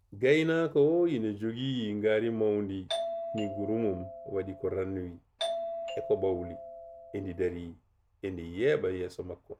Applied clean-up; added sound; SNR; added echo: none; Doorbell; 8 dB; none.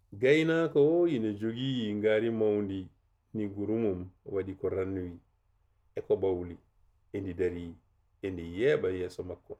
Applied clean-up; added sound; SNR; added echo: none; none; none; none.